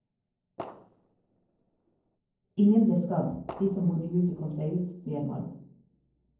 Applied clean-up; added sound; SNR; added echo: neural separator model SepFormer DNS4.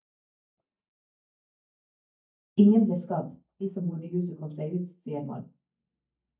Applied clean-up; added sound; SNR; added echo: neural mask model DeepFilterNet 3.